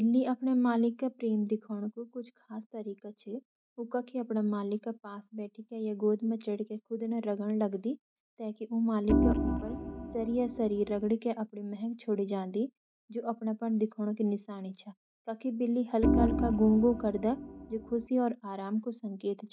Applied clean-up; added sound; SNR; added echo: none; Organ; -1 dB; none.